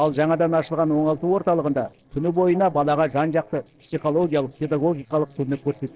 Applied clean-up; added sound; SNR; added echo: neural separator model SepFormer DNS4.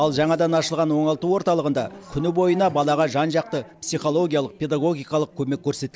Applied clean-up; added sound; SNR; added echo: none; none; none; none.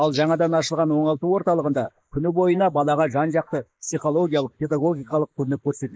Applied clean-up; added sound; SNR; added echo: neural mask model Resemble Enhance denoiser.